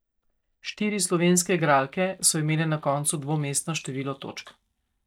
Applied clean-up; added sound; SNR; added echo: neural mask model DeepFilterNet 3.